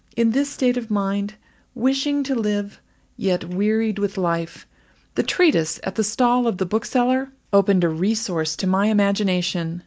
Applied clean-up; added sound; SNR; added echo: none; none; none; none.